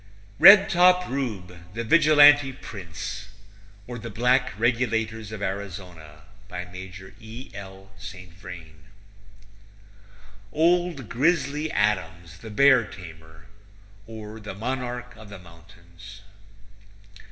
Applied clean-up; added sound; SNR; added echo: none; none; none; reverberation time 1.2 s.